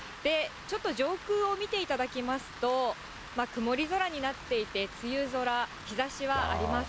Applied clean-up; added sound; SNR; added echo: none; Rain; 15 dB; none.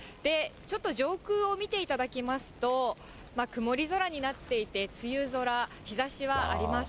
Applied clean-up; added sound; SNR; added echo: none; none; none; none.